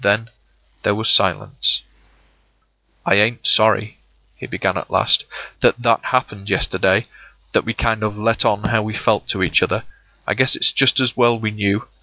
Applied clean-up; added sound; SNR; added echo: neural separator model SepFormer DNS4.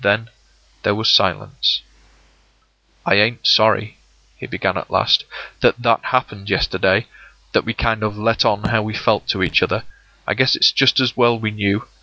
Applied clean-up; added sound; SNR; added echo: none; Raindrop / Drip; 14 dB; none.